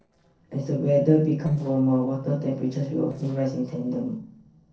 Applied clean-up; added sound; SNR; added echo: neural separator model SepFormer DNS4.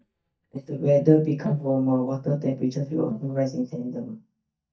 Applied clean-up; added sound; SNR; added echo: neural mask model DeepFilterNet 3.